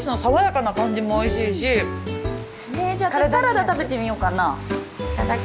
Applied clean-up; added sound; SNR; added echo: none; none; none; none.